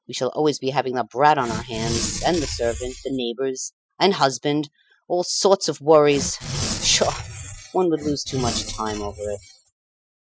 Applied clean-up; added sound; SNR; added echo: classical method Wiener filter.